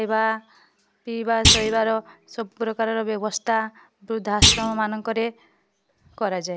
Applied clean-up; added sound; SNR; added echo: none; Thump, thud; -2 dB; none.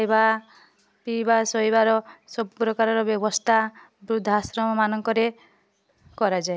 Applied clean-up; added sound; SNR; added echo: none; none; none; none.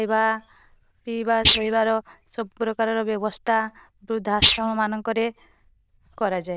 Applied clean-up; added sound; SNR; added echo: neural diffusion model UNIVERSE++.